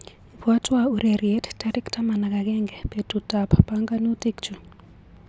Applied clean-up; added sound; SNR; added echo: none; none; none; none.